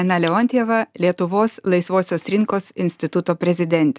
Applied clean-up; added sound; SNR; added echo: none; none; none; none.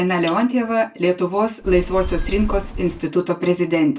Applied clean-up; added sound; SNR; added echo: none; Telephone; 6 dB; reverberation time 0.2 s.